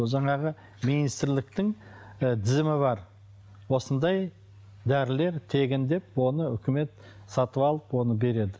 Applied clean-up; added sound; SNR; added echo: none; none; none; none.